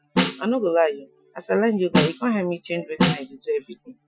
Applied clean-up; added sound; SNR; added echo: classical method Wiener filter.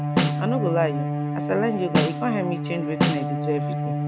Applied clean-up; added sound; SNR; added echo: none; Snare drum + Bowed string instrument; -2 dB; none.